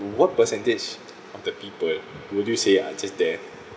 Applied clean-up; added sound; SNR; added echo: none; none; none; none.